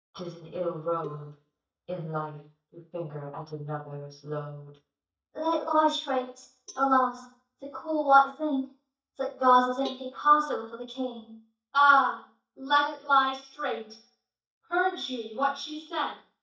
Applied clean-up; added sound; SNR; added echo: neural mask model DeepFilterNet 3.